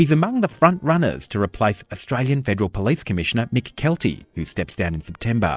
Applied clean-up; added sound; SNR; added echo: neural separator model SepFormer DNS4.